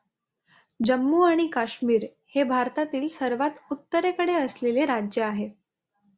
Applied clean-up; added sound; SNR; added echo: none; none; none; none.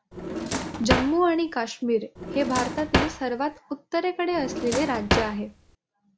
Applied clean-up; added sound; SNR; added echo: none; Drawer open or close; 2 dB; none.